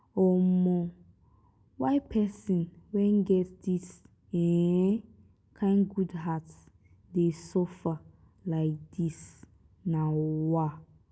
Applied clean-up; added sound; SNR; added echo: none; none; none; none.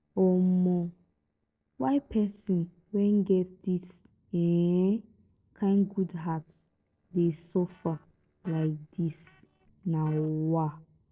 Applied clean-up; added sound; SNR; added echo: neural separator model SepFormer DNS4.